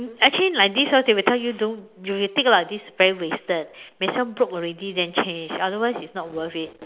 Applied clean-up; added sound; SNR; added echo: none; none; none; none.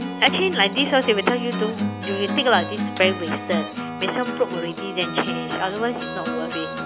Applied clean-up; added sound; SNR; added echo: none; Acoustic guitar; 5 dB; none.